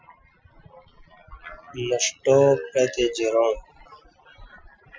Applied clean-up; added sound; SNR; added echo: classical method Wiener filter.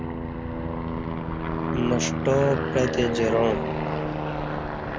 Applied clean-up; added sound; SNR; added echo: none; Aircraft; 0 dB; none.